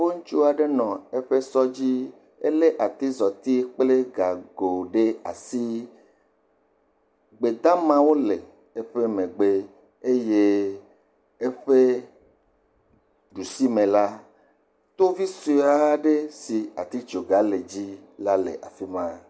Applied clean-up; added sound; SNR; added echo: none; none; none; none.